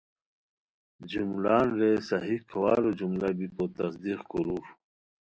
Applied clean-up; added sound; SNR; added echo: none; none; none; none.